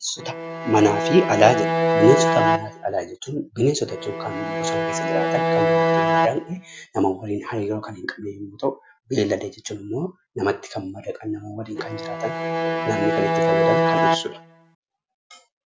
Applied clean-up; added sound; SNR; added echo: none; Bowed string instrument; -3 dB; none.